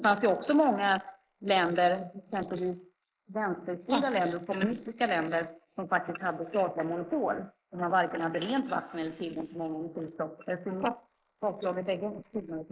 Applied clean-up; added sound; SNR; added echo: neural mask model Resemble Enhance denoiser.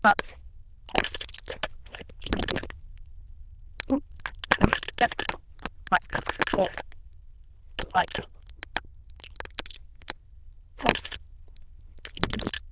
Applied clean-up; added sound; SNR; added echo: neural diffusion model UNIVERSE++.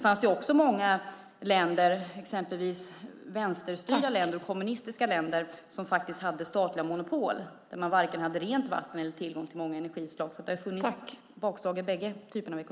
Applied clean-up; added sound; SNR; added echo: none; none; none; none.